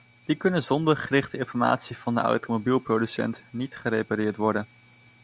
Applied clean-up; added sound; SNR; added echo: none; none; none; none.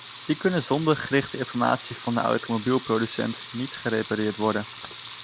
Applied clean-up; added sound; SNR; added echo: none; Sink (filling or washing) / Water tap, faucet / Liquid; 15 dB; none.